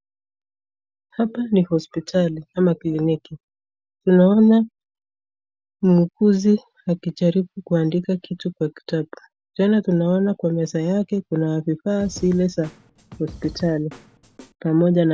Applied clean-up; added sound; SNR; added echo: none; Snare drum / Drum kit; 20 dB; none.